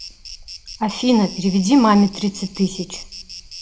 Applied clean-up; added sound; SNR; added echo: none; Insect; 16 dB; reverberation time 0.5 s.